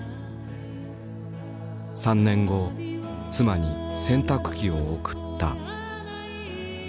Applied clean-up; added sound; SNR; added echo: none; none; none; none.